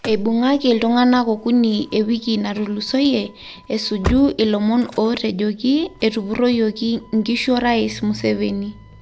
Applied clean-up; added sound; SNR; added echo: none; Slam / Engine starting; 17 dB; none.